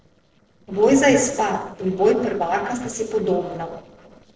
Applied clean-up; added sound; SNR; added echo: neural separator model SepFormer DNS4.